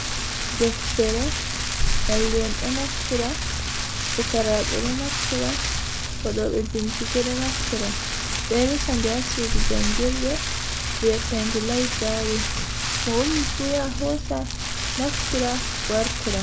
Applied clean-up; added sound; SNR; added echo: none; Rain; -2 dB; none.